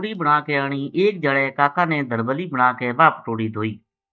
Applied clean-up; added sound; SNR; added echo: neural mask model DeepFilterNet 3.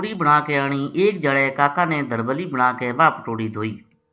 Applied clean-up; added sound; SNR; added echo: none; none; none; none.